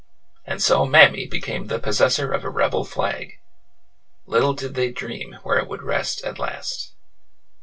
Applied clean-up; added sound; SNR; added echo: none; none; none; reverberation time 0.1 s.